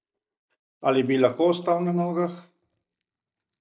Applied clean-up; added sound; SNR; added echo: neural mask model DeepFilterNet 3.